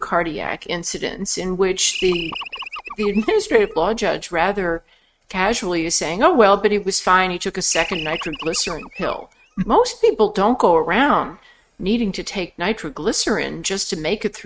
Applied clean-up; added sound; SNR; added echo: neural mask model RNNoise.